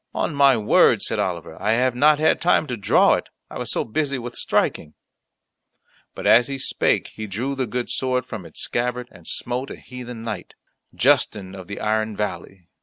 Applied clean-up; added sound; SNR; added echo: none; none; none; none.